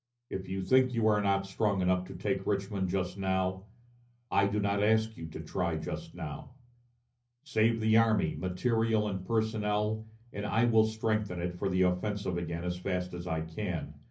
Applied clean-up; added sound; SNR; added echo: none; none; none; reverberation time 0.5 s.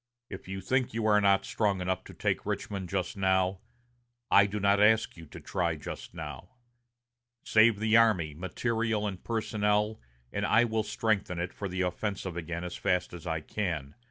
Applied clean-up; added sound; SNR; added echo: none; none; none; none.